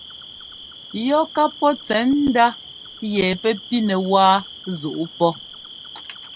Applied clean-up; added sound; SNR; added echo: none; Cricket; 17 dB; none.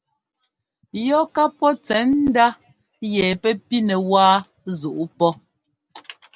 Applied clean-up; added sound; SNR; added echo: none; none; none; none.